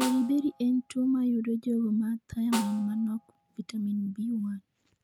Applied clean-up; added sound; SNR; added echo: none; Snare drum; 15 dB; none.